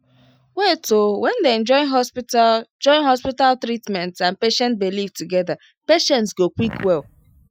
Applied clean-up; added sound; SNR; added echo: classical method Wiener filter.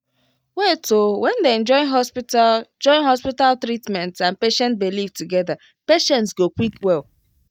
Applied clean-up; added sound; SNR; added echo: neural mask model DeepFilterNet 3.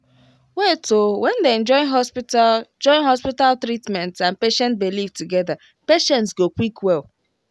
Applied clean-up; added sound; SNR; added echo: none; none; none; none.